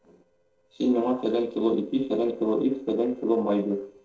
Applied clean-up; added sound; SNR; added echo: neural separator model SepFormer DNS4.